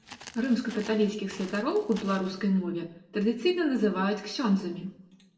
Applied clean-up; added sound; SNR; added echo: none; Walk, footsteps; 19 dB; reverberation time 0.5 s.